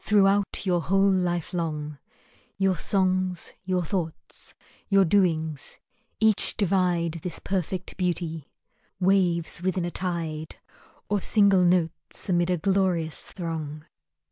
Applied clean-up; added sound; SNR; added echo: none; none; none; none.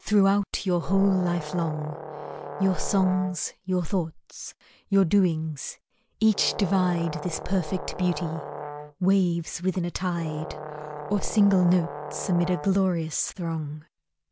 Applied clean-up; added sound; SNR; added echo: none; Brass instrument; 11 dB; none.